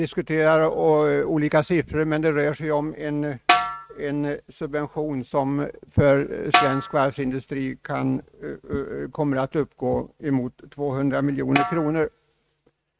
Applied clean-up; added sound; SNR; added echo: neural mask model RNNoise.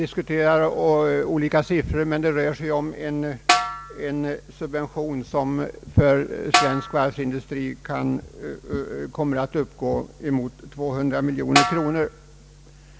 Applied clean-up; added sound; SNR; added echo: none; Snare drum; 1 dB; none.